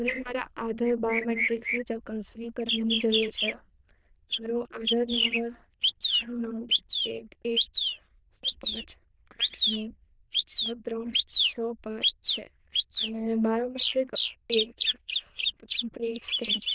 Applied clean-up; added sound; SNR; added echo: neural diffusion model UNIVERSE++.